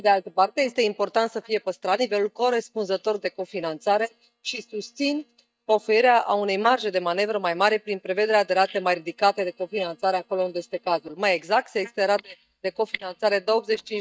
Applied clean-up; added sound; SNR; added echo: neural mask model DeepFilterNet 3.